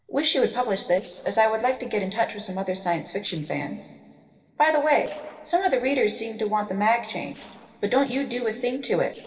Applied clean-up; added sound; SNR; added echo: neural separator model SepFormer DNS4.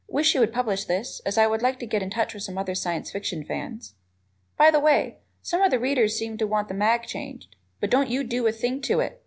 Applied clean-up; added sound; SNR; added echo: none; none; none; none.